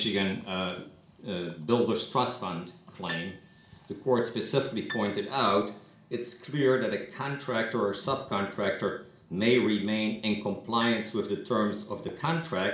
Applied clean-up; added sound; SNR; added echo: none; Piano; 16 dB; reverberation time 0.4 s.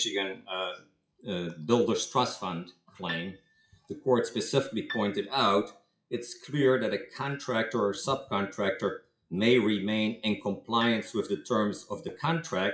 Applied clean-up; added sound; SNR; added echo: classical method WPE with log-MMSE.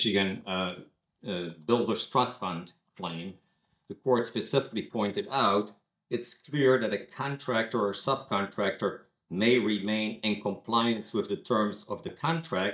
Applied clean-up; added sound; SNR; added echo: neural mask model DeepFilterNet 3.